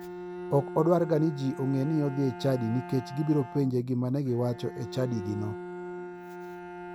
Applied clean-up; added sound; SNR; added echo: none; Bowed string instrument; 11 dB; none.